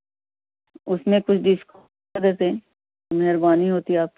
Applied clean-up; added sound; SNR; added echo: none; none; none; none.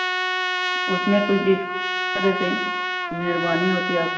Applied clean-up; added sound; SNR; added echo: none; Trumpet; 1 dB; reverberation time 0.8 s.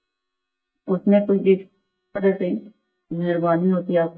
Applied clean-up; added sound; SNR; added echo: neural mask model DeepFilterNet 3.